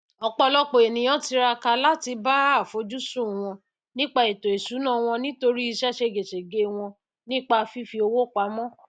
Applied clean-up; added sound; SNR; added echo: none; none; none; none.